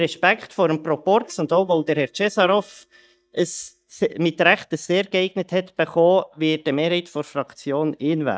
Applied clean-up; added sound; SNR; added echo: neural mask model DeepFilterNet 3.